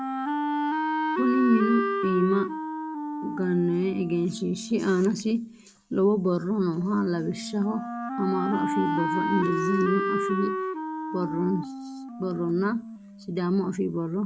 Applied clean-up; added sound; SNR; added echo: none; Wind instrument, woodwind instrument; 4 dB; none.